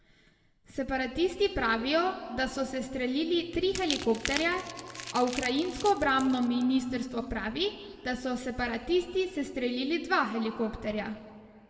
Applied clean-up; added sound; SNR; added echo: none; Crumpling, crinkling; 11 dB; reverberation time 1.6 s.